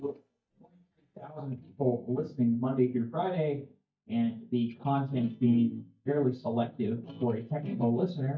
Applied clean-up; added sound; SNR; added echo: neural mask model DeepFilterNet 3.